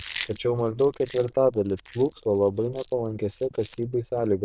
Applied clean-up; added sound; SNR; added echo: neural diffusion model UNIVERSE++.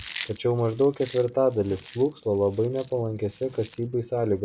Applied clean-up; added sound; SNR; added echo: none; Chewing, mastication; 20 dB; none.